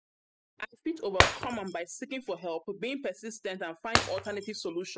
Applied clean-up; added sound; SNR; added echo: classical method spectral subtraction.